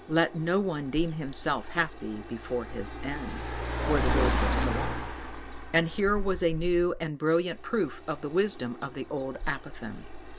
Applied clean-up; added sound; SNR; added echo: none; Car; 3 dB; none.